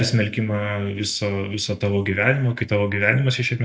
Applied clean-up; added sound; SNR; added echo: neural mask model DeepFilterNet 3.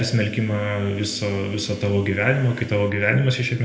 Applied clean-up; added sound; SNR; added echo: none; Telephone; 19 dB; reverberation time 0.9 s.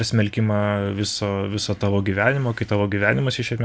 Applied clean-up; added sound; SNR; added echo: none; none; none; none.